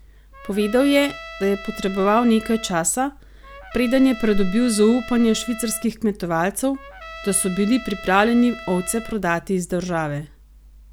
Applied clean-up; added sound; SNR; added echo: none; Trumpet; 17 dB; none.